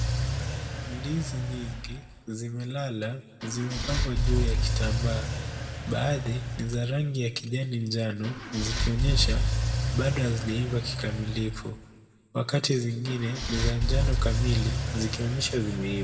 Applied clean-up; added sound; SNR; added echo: none; Engine / Car; -1 dB; reverberation time 1.1 s.